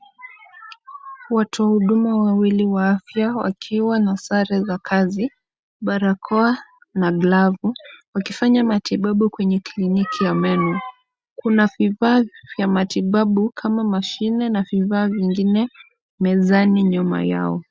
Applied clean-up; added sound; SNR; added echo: none; none; none; none.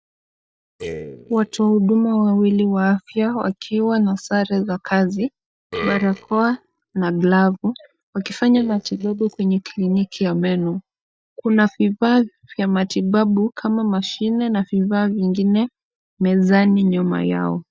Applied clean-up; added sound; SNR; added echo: neural mask model DeepFilterNet 3.